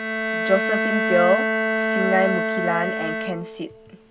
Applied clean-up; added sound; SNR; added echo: none; Bowed string instrument; -1 dB; none.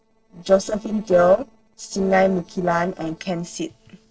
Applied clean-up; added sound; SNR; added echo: neural separator model SepFormer DNS4.